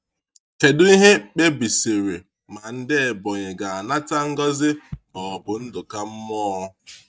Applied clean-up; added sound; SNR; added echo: neural mask model DeepFilterNet 3.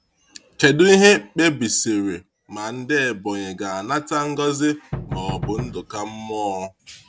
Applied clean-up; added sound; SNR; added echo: none; Knock; 9 dB; none.